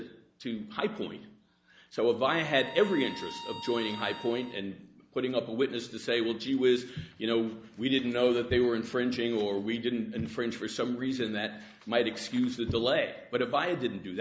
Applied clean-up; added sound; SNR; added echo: none; Bowed string instrument; 14 dB; none.